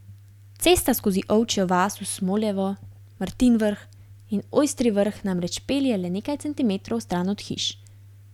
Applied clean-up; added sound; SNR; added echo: none; none; none; none.